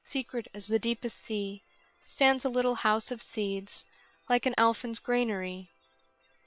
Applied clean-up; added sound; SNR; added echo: neural separator model SepFormer WHAM!.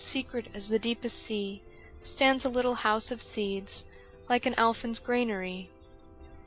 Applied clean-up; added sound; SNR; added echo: none; Piano + Subway, metro, underground; 19 dB; none.